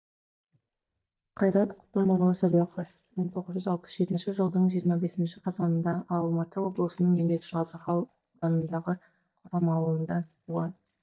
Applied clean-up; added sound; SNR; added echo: neural mask model DeepFilterNet 3.